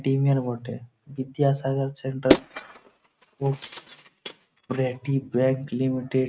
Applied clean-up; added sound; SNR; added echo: neural mask model RNNoise.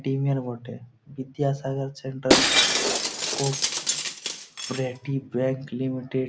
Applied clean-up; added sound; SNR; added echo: none; Shatter; -3 dB; none.